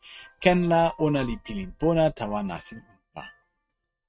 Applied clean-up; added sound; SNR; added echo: neural mask model RNNoise.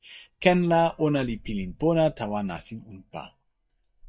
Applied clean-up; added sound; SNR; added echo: neural mask model DeepFilterNet 3.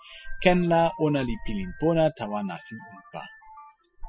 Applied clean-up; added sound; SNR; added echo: classical method spectral subtraction.